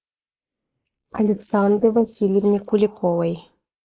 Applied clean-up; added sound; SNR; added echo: neural mask model Resemble Enhance denoiser.